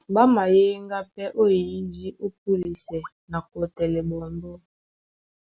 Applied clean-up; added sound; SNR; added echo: none; none; none; none.